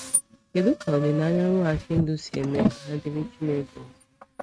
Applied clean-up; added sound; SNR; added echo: neural mask model RNNoise.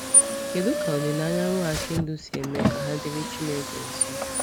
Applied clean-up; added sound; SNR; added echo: none; Car; -2 dB; none.